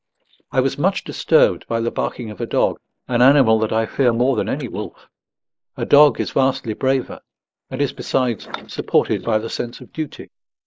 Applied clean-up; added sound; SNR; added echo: neural mask model Resemble Enhance denoiser.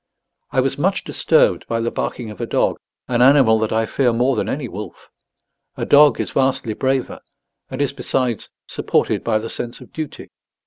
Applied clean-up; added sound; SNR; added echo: none; none; none; none.